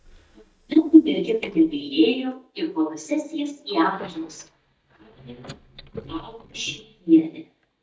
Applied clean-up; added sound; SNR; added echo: neural mask model DeepFilterNet 3.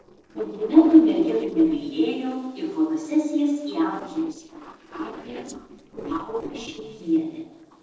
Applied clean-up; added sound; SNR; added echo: neural separator model SepFormer DNS4.